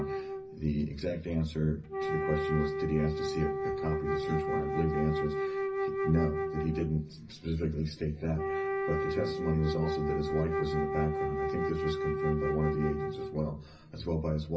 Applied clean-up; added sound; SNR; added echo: none; Wind instrument, woodwind instrument; 1 dB; reverberation time 0.4 s.